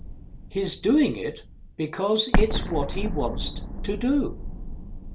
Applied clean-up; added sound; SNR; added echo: none; Explosion; 2 dB; none.